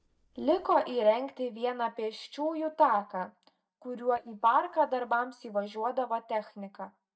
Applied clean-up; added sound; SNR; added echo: neural mask model DeepFilterNet 3.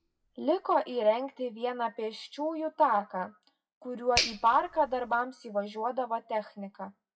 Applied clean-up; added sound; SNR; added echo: classical method WPE with log-MMSE.